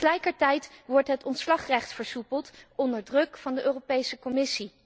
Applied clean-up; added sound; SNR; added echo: none; none; none; none.